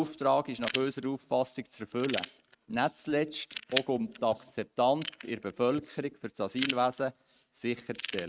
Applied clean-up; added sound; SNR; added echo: neural mask model RNNoise.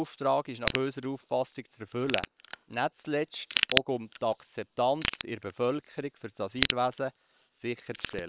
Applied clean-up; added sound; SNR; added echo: neural separator model SepFormer WHAM!.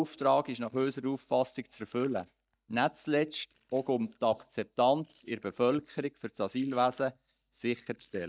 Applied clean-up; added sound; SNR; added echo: neural mask model DeepFilterNet 3.